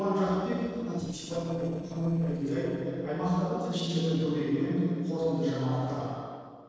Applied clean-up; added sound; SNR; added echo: neural separator model SepFormer DNS4.